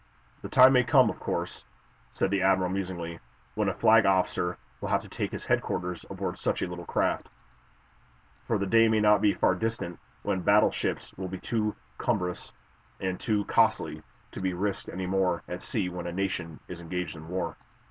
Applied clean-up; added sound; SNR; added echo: none; none; none; none.